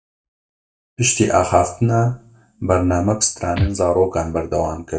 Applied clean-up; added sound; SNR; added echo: neural mask model DeepFilterNet 3.